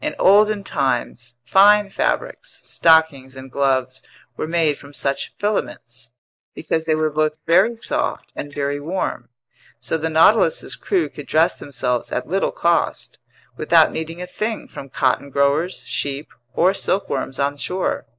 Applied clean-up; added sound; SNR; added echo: neural mask model Resemble Enhance denoiser.